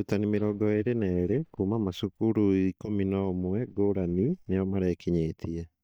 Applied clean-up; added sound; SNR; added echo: neural mask model DeepFilterNet 3.